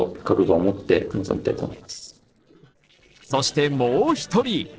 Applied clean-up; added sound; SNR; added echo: neural separator model SepFormer DNS4.